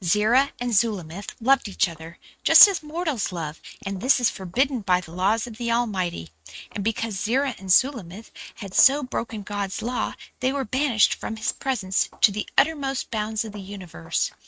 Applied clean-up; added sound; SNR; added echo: neural mask model RNNoise.